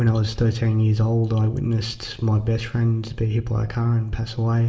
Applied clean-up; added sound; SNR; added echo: none; none; none; reverberation time 2.2 s.